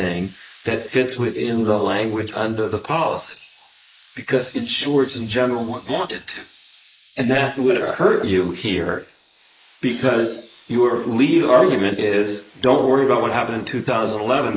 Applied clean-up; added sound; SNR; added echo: neural mask model Resemble Enhance denoiser.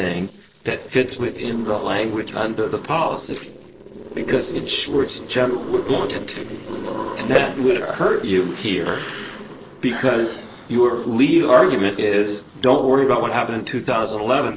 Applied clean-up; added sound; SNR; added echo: neural separator model SepFormer DNS4.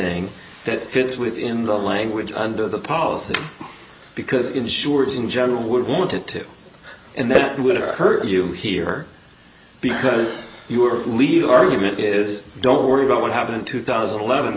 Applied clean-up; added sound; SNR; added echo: none; none; none; none.